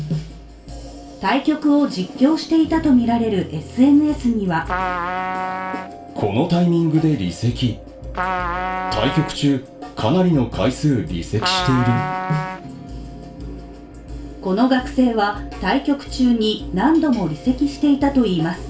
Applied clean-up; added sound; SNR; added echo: none; Trumpet; 6 dB; reverberation time 0.3 s.